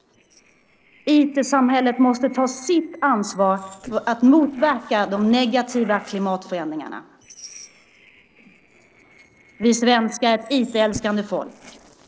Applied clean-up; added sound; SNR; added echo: neural separator model SepFormer DNS4.